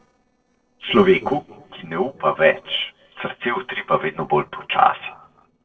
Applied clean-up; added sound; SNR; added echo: neural separator model SepFormer DNS4.